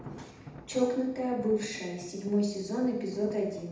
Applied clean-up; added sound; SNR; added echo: none; Thunder; 17 dB; reverberation time 0.8 s.